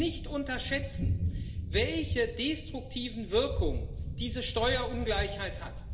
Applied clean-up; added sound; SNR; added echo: none; Thunder; 1 dB; reverberation time 1.1 s.